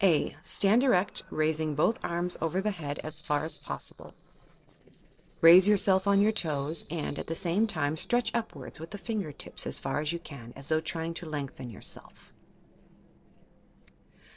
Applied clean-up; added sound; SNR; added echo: neural separator model SepFormer DNS4.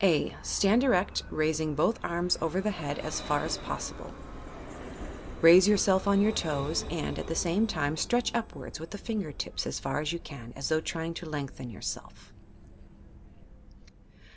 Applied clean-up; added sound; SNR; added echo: none; Vehicle; 13 dB; none.